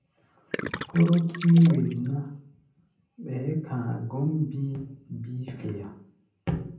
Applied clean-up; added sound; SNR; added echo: none; Gurgling; 10 dB; reverberation time 0.6 s.